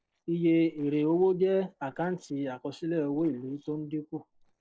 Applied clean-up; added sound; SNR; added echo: neural separator model SepFormer DNS4.